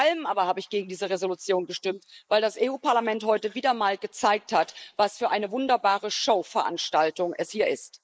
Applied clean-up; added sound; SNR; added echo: neural mask model Resemble Enhance denoiser.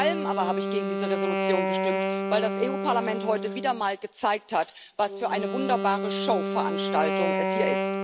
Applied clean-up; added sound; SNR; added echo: none; Wind instrument, woodwind instrument; 1 dB; none.